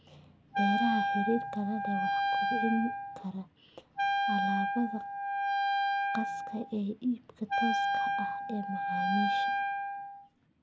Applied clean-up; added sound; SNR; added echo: none; Wind instrument, woodwind instrument; -4 dB; none.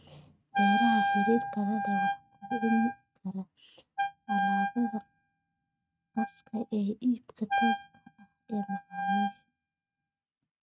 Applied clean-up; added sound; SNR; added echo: neural mask model RNNoise.